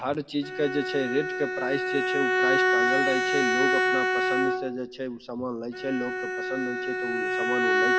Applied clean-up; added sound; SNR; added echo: none; Bowed string instrument; -4 dB; reverberation time 1.9 s.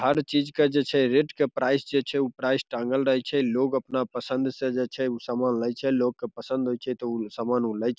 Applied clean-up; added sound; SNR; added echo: none; none; none; none.